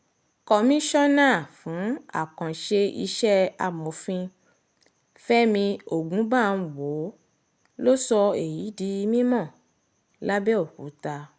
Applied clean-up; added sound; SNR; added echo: none; none; none; none.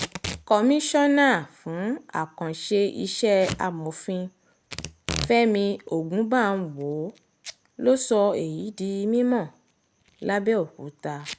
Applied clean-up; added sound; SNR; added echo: none; Packing tape, duct tape / Tearing; 15 dB; none.